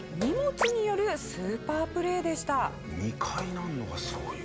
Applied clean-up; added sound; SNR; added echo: none; Walk, footsteps; 17 dB; none.